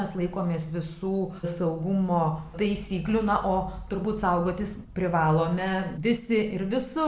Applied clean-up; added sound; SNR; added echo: none; Thunder / Wind; 16 dB; none.